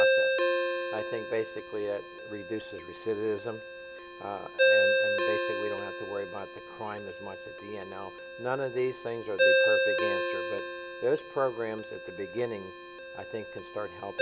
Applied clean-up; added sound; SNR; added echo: none; Ringtone; -5 dB; none.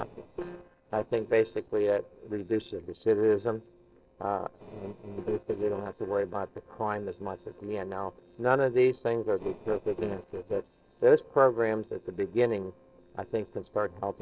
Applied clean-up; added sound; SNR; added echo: neural separator model SepFormer DNS4.